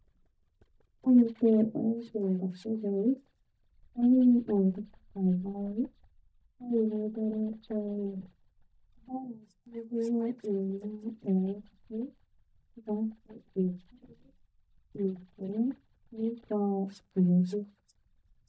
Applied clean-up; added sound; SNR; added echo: neural mask model DeepFilterNet 3.